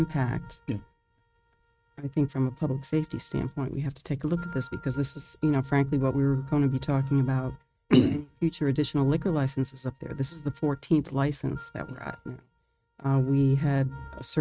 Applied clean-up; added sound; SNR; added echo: neural mask model RNNoise.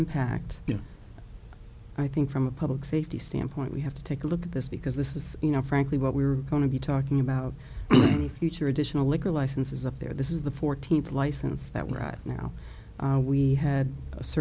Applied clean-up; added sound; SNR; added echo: none; none; none; none.